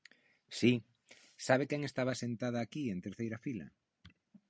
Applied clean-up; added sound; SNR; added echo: none; none; none; none.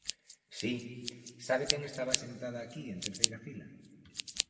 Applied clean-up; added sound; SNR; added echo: none; Scissors; -1 dB; reverberation time 1.8 s.